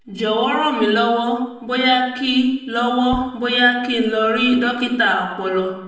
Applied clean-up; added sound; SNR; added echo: none; Tap / Bass drum; 18 dB; reverberation time 0.8 s.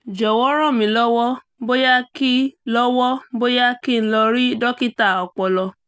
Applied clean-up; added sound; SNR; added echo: none; none; none; none.